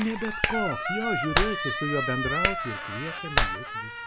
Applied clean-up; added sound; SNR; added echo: none; Clapping + Squeak; -3 dB; none.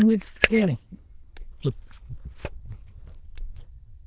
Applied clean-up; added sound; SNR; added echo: neural diffusion model UNIVERSE++.